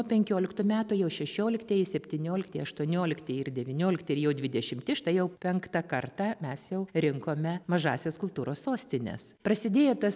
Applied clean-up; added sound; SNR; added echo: none; none; none; none.